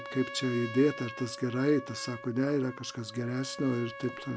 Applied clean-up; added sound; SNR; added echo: none; Trumpet; 12 dB; none.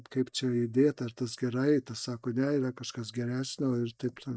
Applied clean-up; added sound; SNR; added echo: neural mask model DeepFilterNet 3.